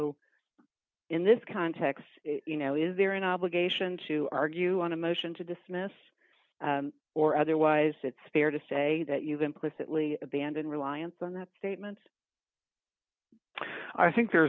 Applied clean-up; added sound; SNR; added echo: none; none; none; none.